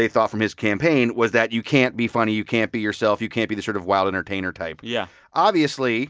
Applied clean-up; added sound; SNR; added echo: none; none; none; none.